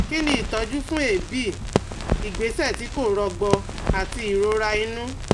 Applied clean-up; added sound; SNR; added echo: none; Crackle; 2 dB; none.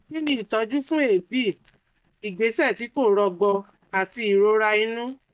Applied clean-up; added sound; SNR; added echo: neural mask model DeepFilterNet 3.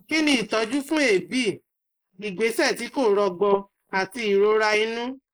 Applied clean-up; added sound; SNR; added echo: neural mask model Resemble Enhance denoiser.